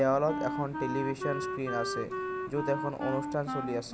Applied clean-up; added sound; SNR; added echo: none; Wind instrument, woodwind instrument; 3 dB; none.